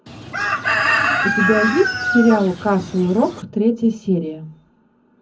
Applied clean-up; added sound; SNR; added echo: none; Chicken, rooster; 1 dB; reverberation time 0.4 s.